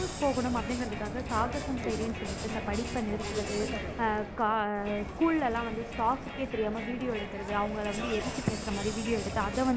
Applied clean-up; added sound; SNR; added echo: none; Crowd; 5 dB; none.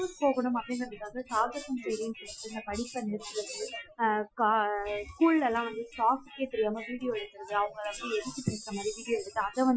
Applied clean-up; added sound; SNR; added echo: classical method Wiener filter.